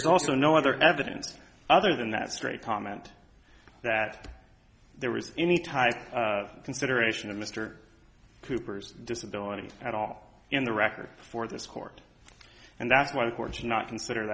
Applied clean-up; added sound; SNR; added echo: none; none; none; none.